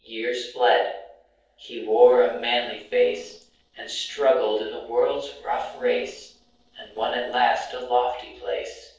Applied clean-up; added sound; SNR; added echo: neural separator model SepFormer DNS4.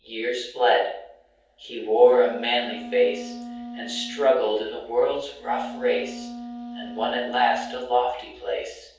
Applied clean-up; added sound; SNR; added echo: none; Wind instrument, woodwind instrument; 13 dB; reverberation time 0.7 s.